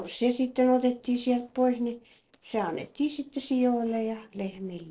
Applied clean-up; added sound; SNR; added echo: neural separator model SepFormer DNS4.